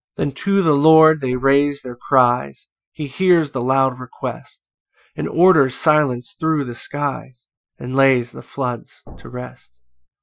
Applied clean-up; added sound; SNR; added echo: classical method Wiener filter.